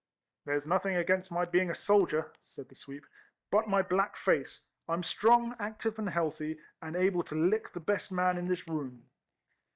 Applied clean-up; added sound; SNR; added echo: neural mask model DeepFilterNet 3.